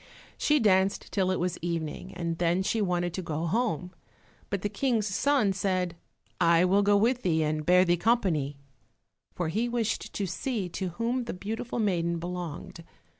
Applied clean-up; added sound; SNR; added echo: none; none; none; none.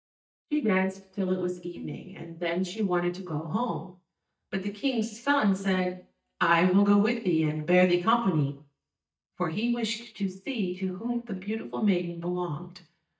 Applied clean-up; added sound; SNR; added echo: neural mask model DeepFilterNet 3.